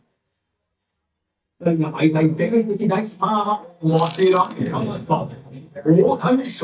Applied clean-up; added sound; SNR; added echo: neural mask model DeepFilterNet 3.